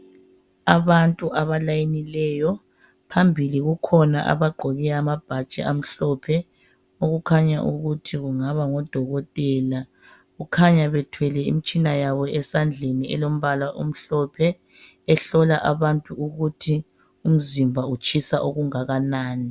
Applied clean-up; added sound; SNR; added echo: none; none; none; none.